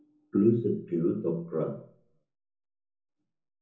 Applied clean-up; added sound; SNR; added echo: none; none; none; reverberation time 0.5 s.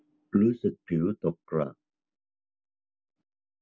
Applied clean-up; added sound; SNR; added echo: none; none; none; none.